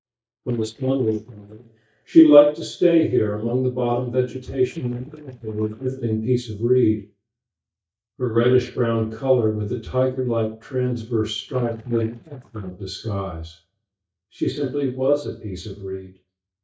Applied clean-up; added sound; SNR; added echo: neural mask model DeepFilterNet 3.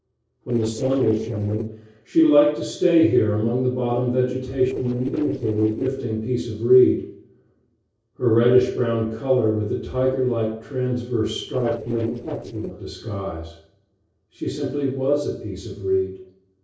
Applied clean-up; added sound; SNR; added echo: neural separator model SepFormer DNS4.